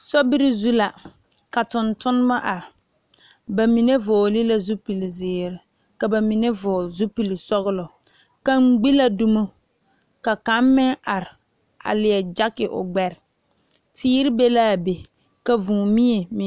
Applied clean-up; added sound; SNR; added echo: none; none; none; none.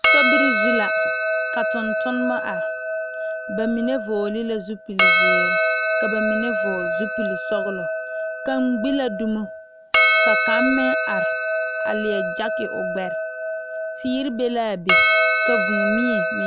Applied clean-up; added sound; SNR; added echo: none; Percussion; -5 dB; none.